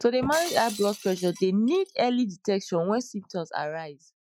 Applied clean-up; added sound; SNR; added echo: classical method Wiener filter.